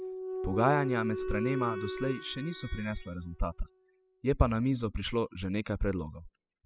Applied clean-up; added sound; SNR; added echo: classical method spectral subtraction.